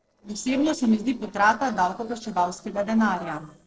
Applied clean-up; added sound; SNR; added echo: neural separator model SepFormer DNS4.